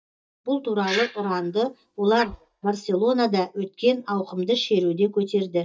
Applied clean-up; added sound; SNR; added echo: neural mask model DeepFilterNet 3.